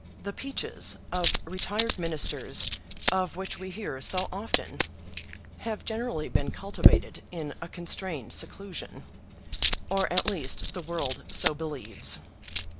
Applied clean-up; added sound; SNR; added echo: none; Coin (dropping); -3 dB; none.